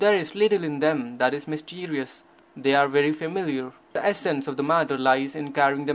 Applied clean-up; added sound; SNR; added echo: none; none; none; none.